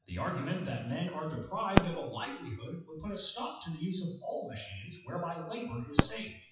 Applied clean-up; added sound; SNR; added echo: classical method WPE with log-MMSE.